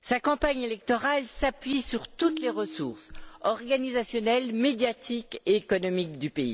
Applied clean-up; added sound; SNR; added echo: neural mask model DeepFilterNet 3.